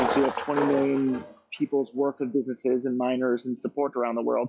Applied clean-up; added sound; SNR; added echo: classical method log-MMSE.